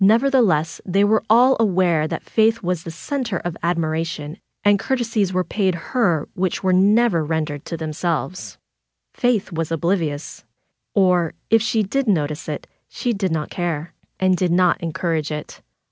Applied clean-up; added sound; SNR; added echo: none; none; none; none.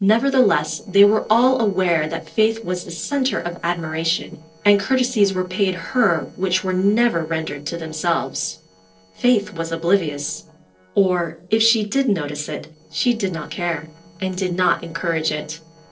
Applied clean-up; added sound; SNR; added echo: neural separator model SepFormer DNS4.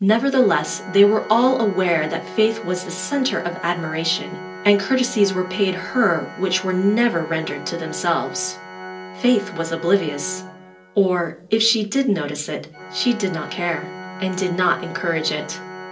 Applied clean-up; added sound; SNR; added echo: none; Organ; 14 dB; reverberation time 0.3 s.